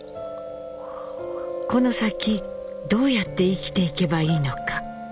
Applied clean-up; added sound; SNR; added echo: none; Chewing, mastication; 10 dB; none.